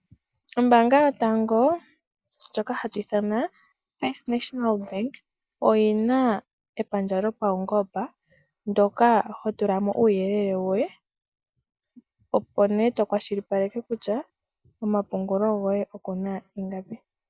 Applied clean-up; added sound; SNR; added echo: neural mask model Resemble Enhance denoiser.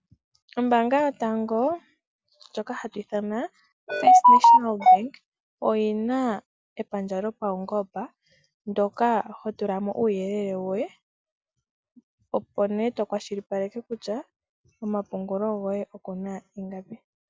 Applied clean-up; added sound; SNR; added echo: none; none; none; none.